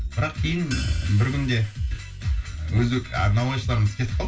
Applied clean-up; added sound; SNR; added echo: none; Crash cymbal / Hi-hat; 20 dB; reverberation time 0.2 s.